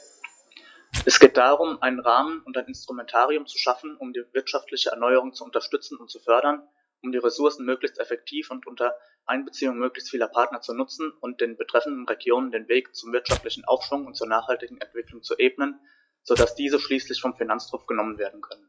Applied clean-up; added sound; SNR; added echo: classical method log-MMSE.